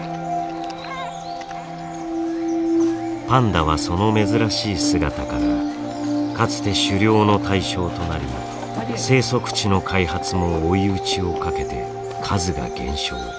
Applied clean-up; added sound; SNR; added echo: none; none; none; none.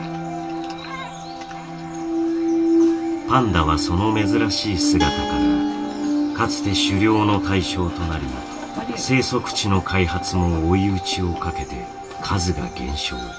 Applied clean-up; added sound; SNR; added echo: none; Guitar; 6 dB; reverberation time 0.2 s.